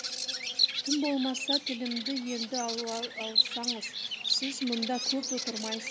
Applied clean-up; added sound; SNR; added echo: none; Bird vocalization, bird call, bird song; -2 dB; none.